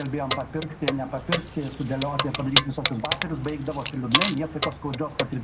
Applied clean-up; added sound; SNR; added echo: none; Keys jangling; 0 dB; none.